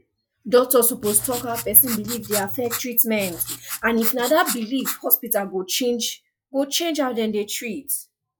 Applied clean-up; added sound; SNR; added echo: classical method log-MMSE.